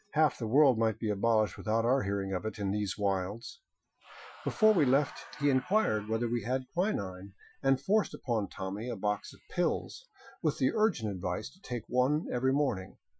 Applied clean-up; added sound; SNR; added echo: classical method Wiener filter.